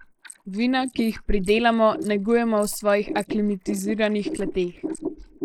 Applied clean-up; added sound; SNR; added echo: neural mask model Resemble Enhance denoiser.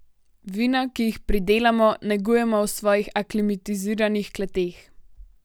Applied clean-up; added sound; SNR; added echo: none; none; none; none.